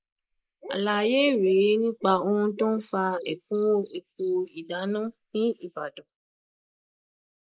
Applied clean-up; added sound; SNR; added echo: neural mask model Resemble Enhance denoiser.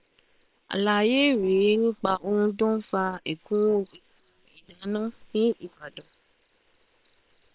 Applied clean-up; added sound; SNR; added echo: neural separator model SepFormer WHAM!.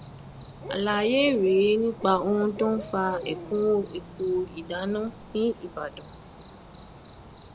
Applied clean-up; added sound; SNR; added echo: none; Cricket / Bird; 14 dB; none.